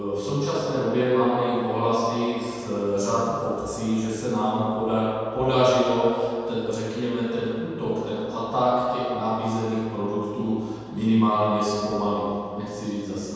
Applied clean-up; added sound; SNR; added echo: none; none; none; reverberation time 2.0 s.